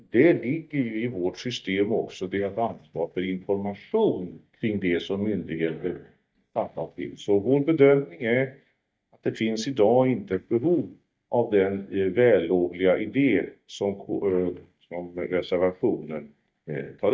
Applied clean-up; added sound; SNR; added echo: neural mask model DeepFilterNet 3.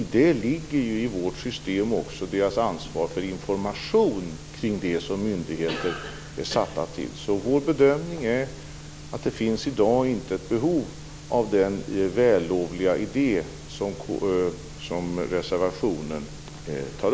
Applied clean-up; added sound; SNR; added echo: none; none; none; none.